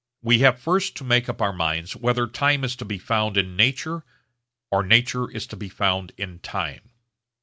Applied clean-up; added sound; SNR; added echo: none; none; none; none.